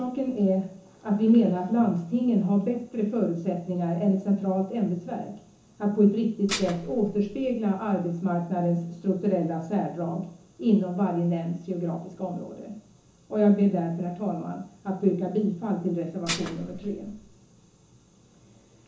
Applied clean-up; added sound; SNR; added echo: none; Dishes, pots, and pans; 10 dB; reverberation time 0.8 s.